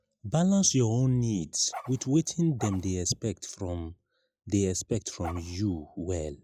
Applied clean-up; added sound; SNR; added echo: classical method log-MMSE.